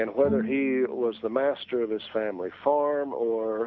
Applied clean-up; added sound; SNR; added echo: none; Bowed string instrument; 11 dB; none.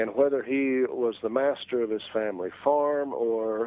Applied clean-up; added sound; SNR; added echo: none; none; none; none.